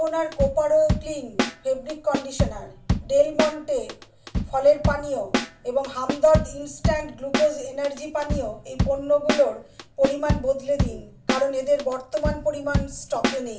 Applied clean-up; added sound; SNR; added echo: none; Drum / Drum kit; 4 dB; reverberation time 0.2 s.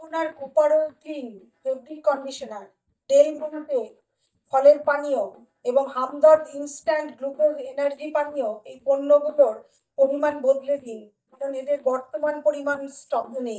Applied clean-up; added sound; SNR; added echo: neural mask model DeepFilterNet 3.